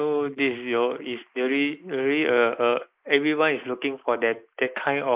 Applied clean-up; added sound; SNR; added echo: neural mask model Resemble Enhance denoiser.